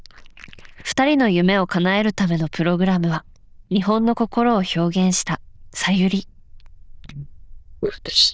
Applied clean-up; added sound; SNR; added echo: neural diffusion model UNIVERSE++.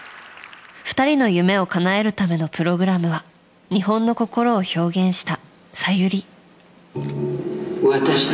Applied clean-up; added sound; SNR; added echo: none; none; none; none.